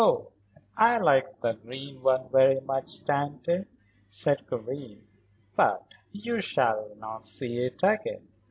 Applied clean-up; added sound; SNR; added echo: none; none; none; none.